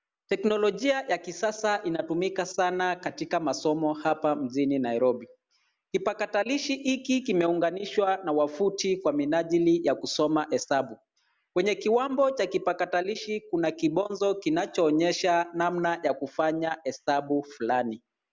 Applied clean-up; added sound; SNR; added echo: none; none; none; none.